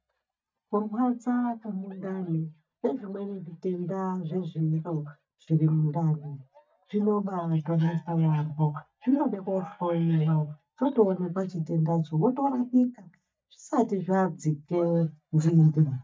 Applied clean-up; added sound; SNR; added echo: neural mask model DeepFilterNet 3.